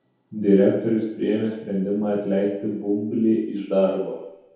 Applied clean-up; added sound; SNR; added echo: none; none; none; reverberation time 0.8 s.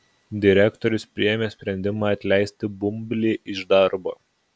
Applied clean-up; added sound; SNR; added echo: none; none; none; none.